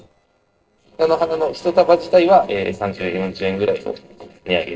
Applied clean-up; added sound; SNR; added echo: neural separator model SepFormer DNS4.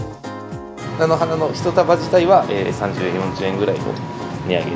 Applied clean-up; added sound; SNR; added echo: none; none; none; none.